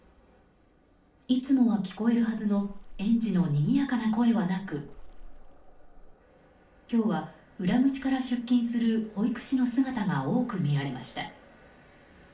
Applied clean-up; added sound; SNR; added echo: none; Splash, splatter; 16 dB; reverberation time 0.4 s.